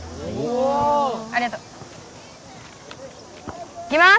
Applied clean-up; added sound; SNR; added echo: none; none; none; none.